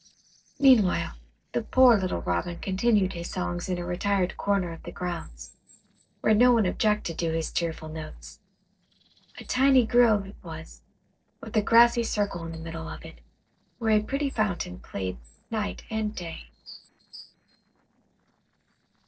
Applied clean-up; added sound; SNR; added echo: neural separator model SepFormer DNS4.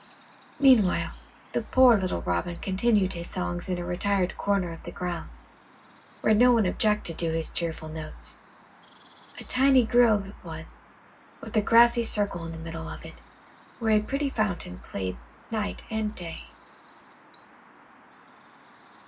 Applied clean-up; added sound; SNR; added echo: none; Chirp, tweet; 18 dB; reverberation time 0.4 s.